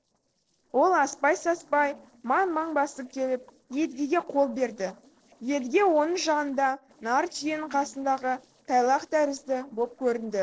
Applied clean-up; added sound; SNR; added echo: neural separator model SepFormer DNS4.